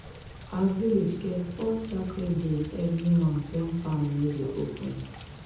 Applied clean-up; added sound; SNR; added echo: none; Rain; 14 dB; reverberation time 0.8 s.